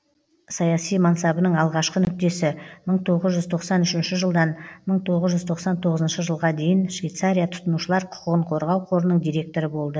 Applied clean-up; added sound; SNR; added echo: none; none; none; none.